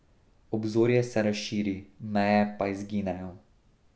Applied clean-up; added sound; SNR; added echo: none; none; none; none.